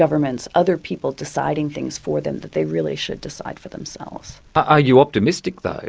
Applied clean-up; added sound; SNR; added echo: none; none; none; none.